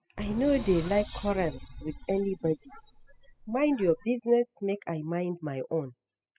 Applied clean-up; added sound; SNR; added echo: classical method spectral subtraction.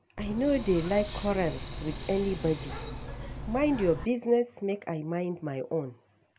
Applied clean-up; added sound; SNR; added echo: none; Hiss; 8 dB; none.